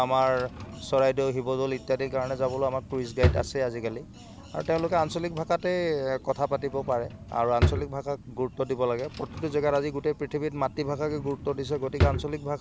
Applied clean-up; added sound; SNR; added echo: none; Drawer open or close; 6 dB; none.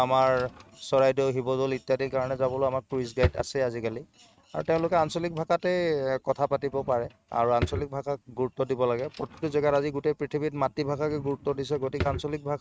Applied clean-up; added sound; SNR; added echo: neural mask model RNNoise.